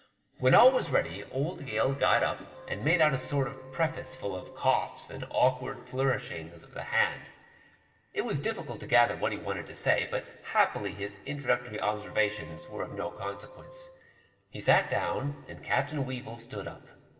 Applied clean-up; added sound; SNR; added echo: none; Wind instrument, woodwind instrument; 19 dB; reverberation time 2.6 s.